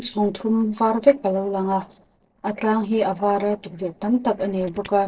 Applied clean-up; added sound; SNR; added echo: neural separator model SepFormer DNS4.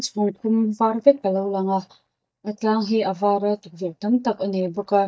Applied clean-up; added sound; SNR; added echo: neural mask model DeepFilterNet 3.